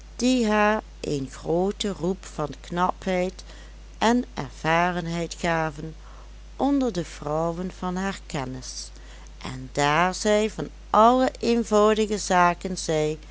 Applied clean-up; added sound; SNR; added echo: none; none; none; none.